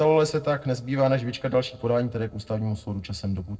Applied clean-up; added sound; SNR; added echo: neural separator model SepFormer DNS4.